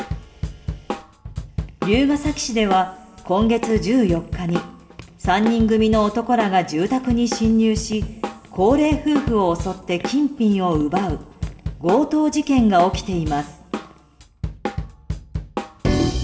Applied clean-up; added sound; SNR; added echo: none; Drum kit; 9 dB; reverberation time 2.5 s.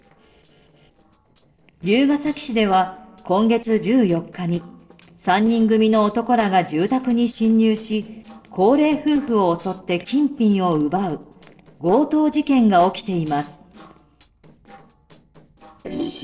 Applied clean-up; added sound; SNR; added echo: neural separator model SepFormer DNS4.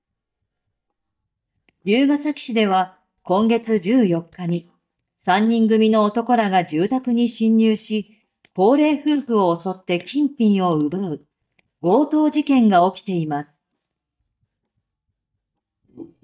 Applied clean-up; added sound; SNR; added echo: neural mask model DeepFilterNet 3.